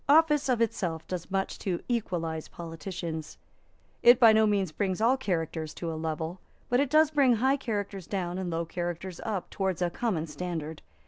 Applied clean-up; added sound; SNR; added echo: none; none; none; none.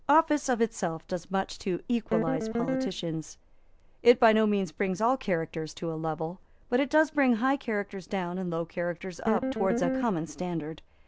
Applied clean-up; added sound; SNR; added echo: none; Guitar; 2 dB; none.